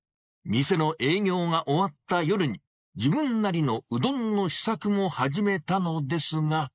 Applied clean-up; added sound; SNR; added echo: neural mask model Resemble Enhance denoiser.